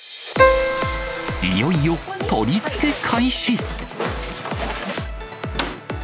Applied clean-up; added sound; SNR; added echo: none; Keyboard (musical); -2 dB; none.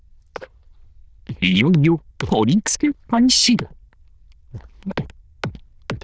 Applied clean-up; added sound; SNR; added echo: neural diffusion model UNIVERSE++.